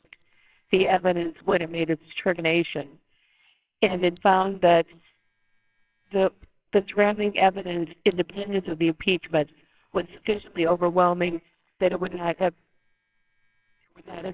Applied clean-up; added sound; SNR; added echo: neural separator model SepFormer WHAMR!.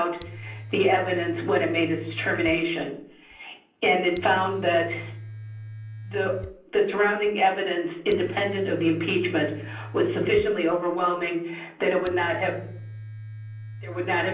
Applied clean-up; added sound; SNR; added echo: none; Domestic sounds, home sounds; 14 dB; reverberation time 0.6 s.